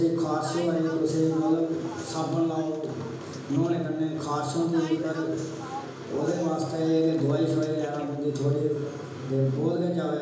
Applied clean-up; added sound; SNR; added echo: none; Bus; 16 dB; reverberation time 1.0 s.